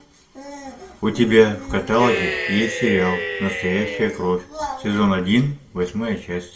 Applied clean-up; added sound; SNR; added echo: none; Cheering; 5 dB; reverberation time 0.4 s.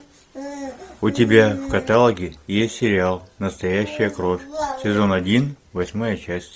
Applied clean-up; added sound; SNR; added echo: none; none; none; none.